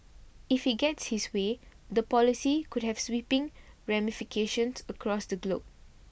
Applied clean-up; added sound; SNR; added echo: none; none; none; none.